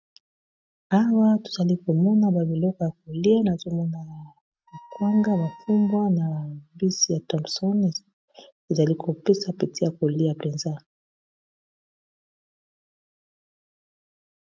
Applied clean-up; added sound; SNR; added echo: neural mask model RNNoise.